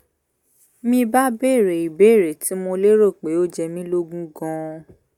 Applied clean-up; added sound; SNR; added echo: none; none; none; none.